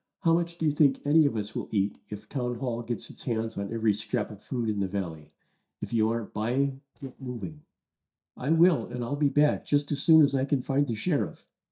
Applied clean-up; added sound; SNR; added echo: neural mask model DeepFilterNet 3.